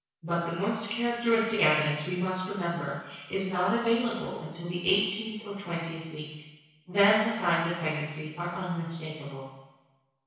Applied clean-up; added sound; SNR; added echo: none; none; none; reverberation time 1.1 s.